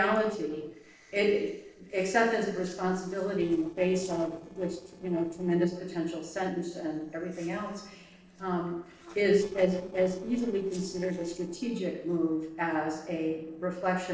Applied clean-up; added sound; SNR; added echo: neural separator model SepFormer DNS4.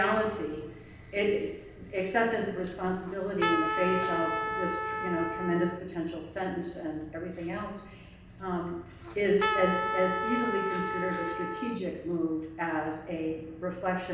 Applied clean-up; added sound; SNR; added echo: none; Trumpet; 1 dB; reverberation time 0.9 s.